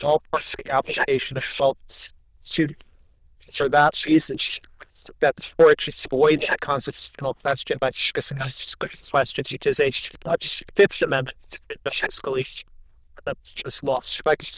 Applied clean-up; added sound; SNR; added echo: neural diffusion model UNIVERSE++.